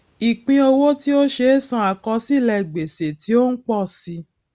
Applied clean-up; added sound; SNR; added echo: none; none; none; none.